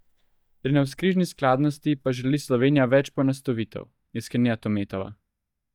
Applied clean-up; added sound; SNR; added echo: neural mask model DeepFilterNet 3.